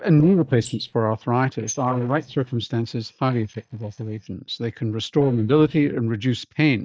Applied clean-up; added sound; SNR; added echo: neural mask model DeepFilterNet 3.